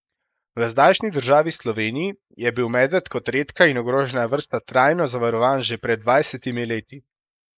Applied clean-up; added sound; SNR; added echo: neural mask model Resemble Enhance denoiser.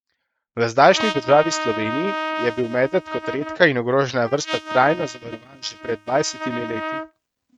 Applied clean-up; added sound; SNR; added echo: neural mask model RNNoise.